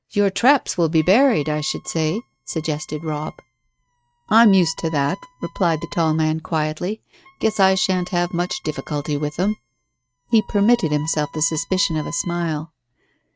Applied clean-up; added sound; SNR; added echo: neural mask model RNNoise.